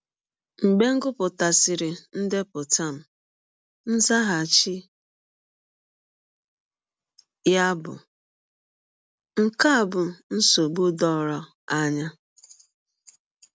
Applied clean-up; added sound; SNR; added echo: none; none; none; none.